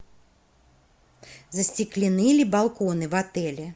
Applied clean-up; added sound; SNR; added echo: none; none; none; none.